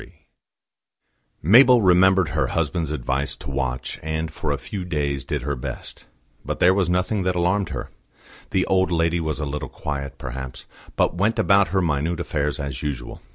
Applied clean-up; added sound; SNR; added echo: none; none; none; none.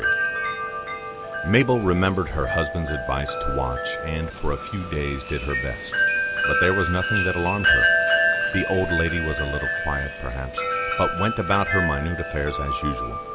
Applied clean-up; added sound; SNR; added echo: none; Wind chime; 0 dB; none.